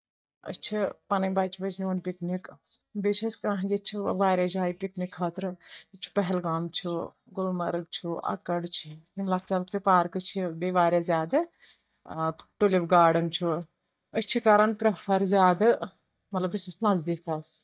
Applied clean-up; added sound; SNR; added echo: neural mask model DeepFilterNet 3.